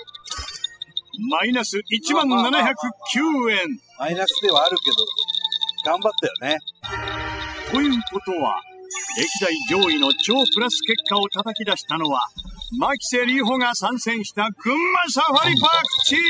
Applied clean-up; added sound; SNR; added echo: classical method spectral subtraction.